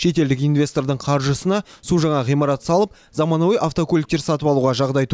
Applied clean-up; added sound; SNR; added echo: none; none; none; none.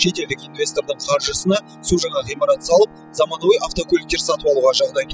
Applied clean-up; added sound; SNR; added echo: classical method spectral subtraction.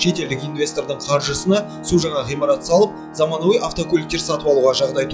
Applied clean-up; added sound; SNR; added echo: classical method log-MMSE.